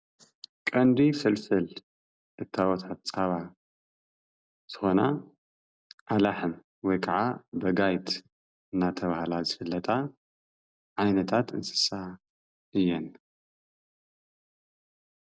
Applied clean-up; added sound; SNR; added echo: none; none; none; none.